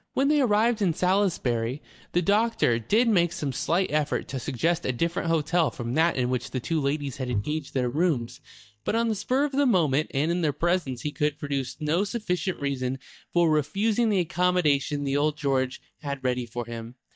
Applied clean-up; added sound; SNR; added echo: neural mask model DeepFilterNet 3.